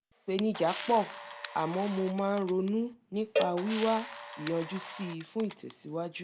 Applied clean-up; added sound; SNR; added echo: none; Camera + Cowbell; 7 dB; none.